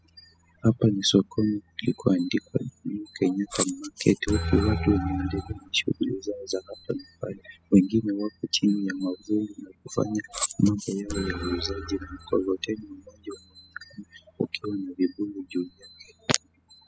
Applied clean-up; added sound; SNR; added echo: classical method spectral subtraction.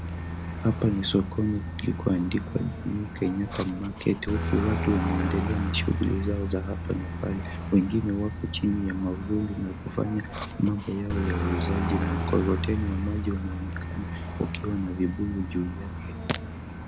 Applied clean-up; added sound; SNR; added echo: none; Aircraft; 3 dB; none.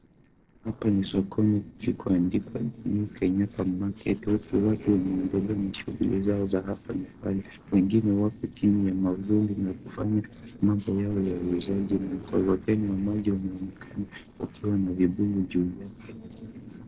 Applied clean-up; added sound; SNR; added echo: neural separator model SepFormer DNS4.